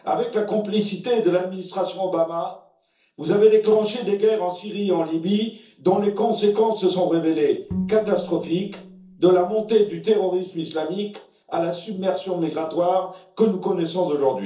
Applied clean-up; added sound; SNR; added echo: neural separator model SepFormer DNS4.